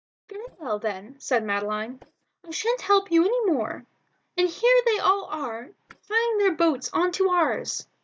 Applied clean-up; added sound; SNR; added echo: neural mask model DeepFilterNet 3.